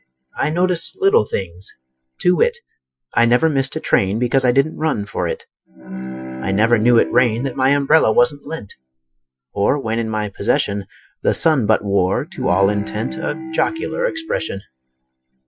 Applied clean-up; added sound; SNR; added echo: classical method Wiener filter.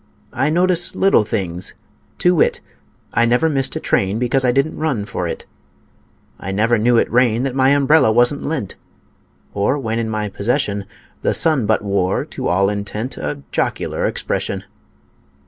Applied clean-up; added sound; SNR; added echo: none; none; none; none.